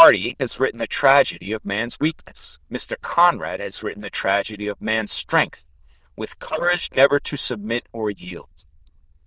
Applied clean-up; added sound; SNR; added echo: neural diffusion model UNIVERSE++.